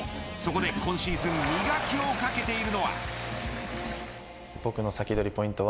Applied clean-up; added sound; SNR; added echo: none; Slam / Car; 18 dB; none.